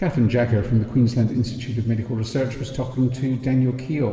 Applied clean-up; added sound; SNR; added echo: none; none; none; reverberation time 2.1 s.